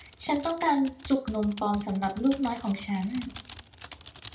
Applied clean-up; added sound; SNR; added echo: none; Typing; 17 dB; reverberation time 0.3 s.